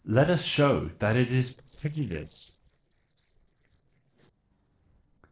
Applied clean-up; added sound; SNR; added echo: neural separator model SepFormer DNS4.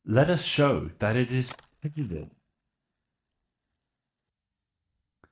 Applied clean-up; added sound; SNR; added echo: neural mask model DeepFilterNet 3.